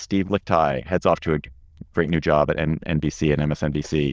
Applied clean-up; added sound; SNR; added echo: neural diffusion model UNIVERSE++.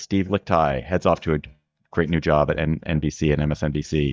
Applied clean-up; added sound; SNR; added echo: neural mask model DeepFilterNet 3.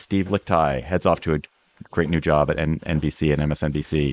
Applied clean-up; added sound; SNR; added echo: neural mask model Resemble Enhance denoiser.